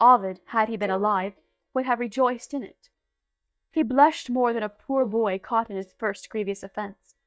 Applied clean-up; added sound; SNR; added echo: neural mask model DeepFilterNet 3.